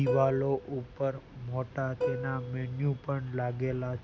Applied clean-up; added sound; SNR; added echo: none; Plucked string instrument; 7 dB; none.